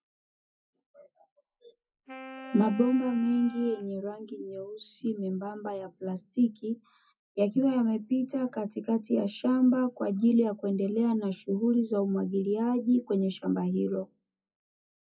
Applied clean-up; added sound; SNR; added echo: classical method WPE with log-MMSE.